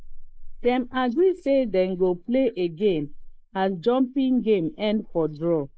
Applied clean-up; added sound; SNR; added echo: neural mask model Resemble Enhance denoiser.